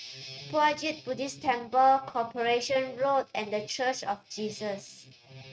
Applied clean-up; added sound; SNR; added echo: neural mask model RNNoise.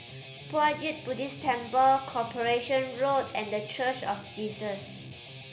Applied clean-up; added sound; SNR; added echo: none; Guitar; 13 dB; none.